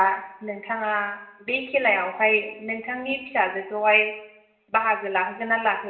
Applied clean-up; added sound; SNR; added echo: none; none; none; reverberation time 0.8 s.